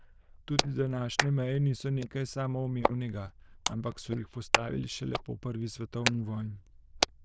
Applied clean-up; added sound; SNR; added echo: neural diffusion model UNIVERSE++.